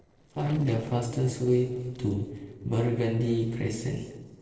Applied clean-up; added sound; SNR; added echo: neural separator model SepFormer DNS4.